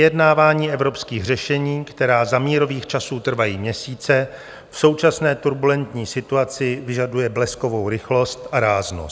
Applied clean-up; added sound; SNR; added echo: none; none; none; none.